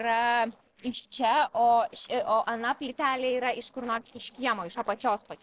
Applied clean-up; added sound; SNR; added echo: neural separator model SepFormer DNS4.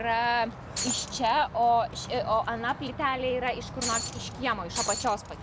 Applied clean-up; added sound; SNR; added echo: none; Shatter; 5 dB; none.